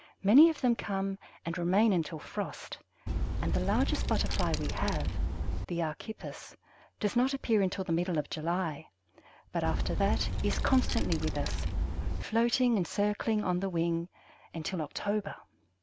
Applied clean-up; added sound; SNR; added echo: none; Wind; -1 dB; none.